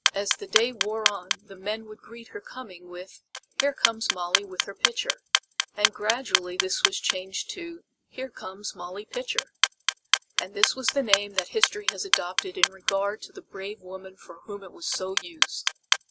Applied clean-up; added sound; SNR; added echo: none; Clock; -3 dB; none.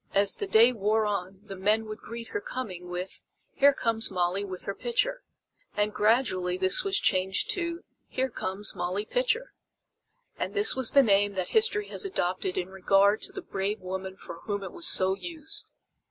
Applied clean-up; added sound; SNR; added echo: none; none; none; none.